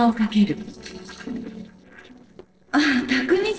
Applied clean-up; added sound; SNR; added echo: neural separator model SepFormer DNS4.